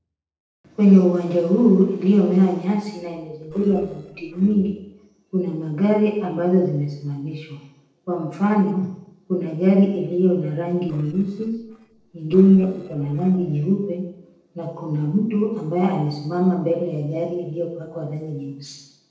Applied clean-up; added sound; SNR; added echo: neural separator model SepFormer DNS4.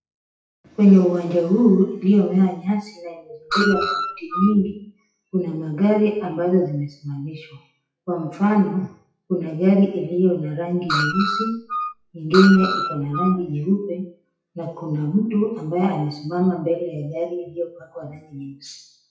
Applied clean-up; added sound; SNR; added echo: classical method WPE with log-MMSE.